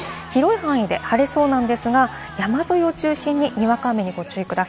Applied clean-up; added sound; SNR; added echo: none; none; none; none.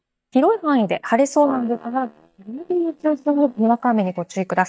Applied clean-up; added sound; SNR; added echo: neural mask model DeepFilterNet 3.